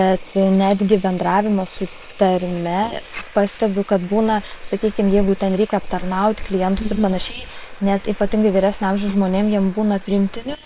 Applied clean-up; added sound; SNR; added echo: neural separator model SepFormer WHAM!.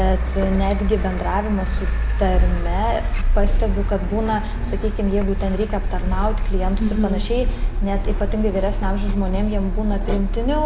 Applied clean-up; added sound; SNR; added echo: none; Car; -1 dB; none.